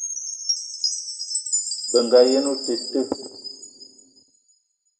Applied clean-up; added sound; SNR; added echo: none; Chime; 4 dB; reverberation time 1.0 s.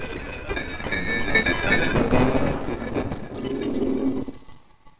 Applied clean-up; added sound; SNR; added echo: neural separator model SepFormer DNS4.